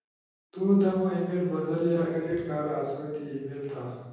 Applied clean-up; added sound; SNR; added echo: none; none; none; reverberation time 1.3 s.